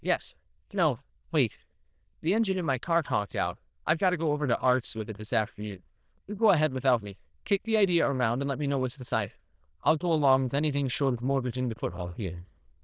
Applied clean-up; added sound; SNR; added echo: neural diffusion model UNIVERSE++.